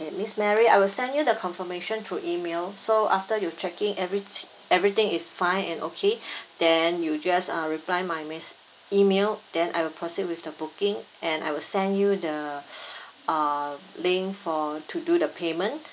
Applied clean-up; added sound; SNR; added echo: none; none; none; none.